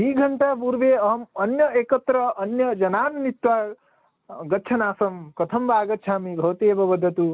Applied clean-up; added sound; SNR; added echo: none; none; none; none.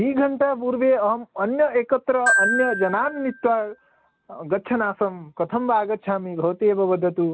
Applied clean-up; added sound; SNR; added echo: none; Glockenspiel; 5 dB; none.